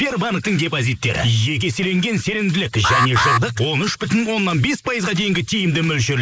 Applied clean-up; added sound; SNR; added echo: neural mask model Resemble Enhance denoiser.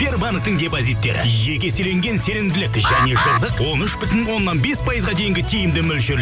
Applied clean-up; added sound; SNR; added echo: none; Alarm; 4 dB; none.